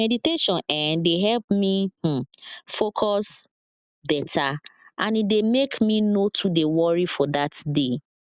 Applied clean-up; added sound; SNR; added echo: none; none; none; none.